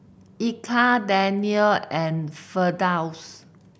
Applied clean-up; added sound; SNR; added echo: none; none; none; none.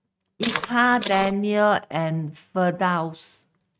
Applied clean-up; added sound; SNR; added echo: neural mask model RNNoise.